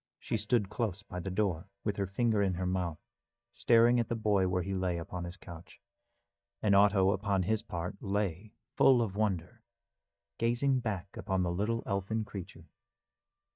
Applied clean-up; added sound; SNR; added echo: neural mask model DeepFilterNet 3.